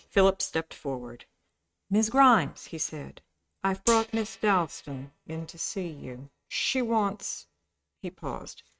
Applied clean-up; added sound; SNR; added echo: neural mask model RNNoise.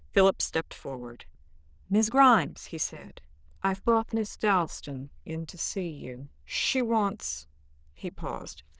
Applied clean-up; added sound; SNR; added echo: neural diffusion model UNIVERSE++.